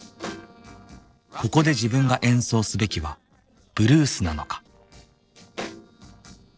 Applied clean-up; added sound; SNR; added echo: neural separator model SepFormer DNS4.